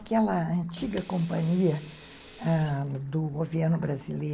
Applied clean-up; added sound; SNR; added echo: none; Sink (filling or washing) / Water tap, faucet; 19 dB; none.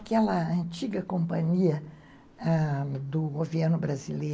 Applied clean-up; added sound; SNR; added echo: none; none; none; none.